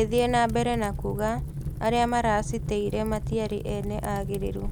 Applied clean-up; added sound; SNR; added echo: none; Fire; 6 dB; none.